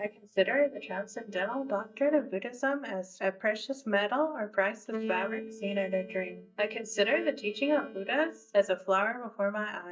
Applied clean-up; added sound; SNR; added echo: neural mask model DeepFilterNet 3.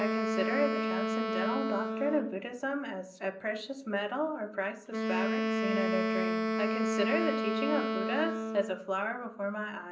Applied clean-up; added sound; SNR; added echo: none; Wind instrument, woodwind instrument; -1 dB; reverberation time 0.5 s.